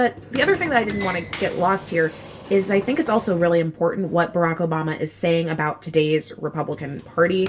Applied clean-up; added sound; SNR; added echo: none; Sliding door; 16 dB; reverberation time 0.1 s.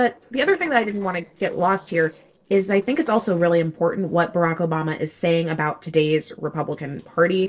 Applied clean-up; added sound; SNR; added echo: neural separator model SepFormer DNS4.